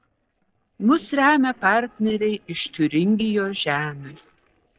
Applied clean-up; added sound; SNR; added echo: neural separator model SepFormer DNS4.